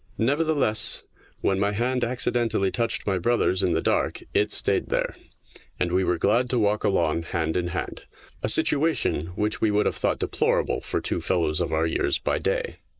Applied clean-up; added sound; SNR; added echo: neural mask model Resemble Enhance denoiser.